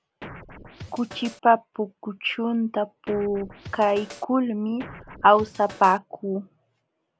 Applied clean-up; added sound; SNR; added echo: none; Scratching (performance technique); 16 dB; none.